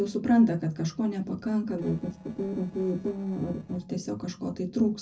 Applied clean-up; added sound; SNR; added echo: neural separator model SepFormer DNS4.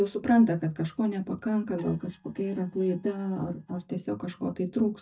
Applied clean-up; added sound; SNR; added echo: neural mask model DeepFilterNet 3.